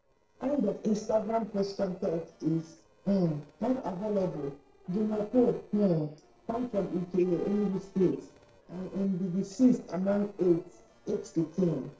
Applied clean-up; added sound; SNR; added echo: neural separator model SepFormer DNS4.